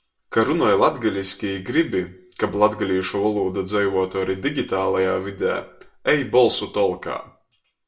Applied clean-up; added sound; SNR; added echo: none; none; none; reverberation time 0.2 s.